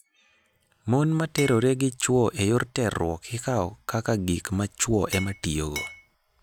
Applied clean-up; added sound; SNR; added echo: none; Glass; 10 dB; none.